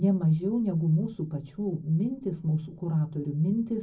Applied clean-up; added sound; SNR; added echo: none; none; none; reverberation time 0.4 s.